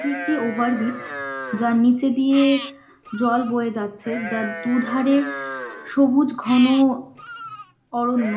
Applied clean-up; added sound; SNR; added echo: none; Livestock, farm animals, working animals; 12 dB; reverberation time 0.4 s.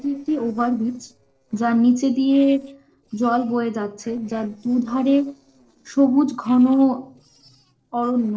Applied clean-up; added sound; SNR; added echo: neural separator model SepFormer DNS4.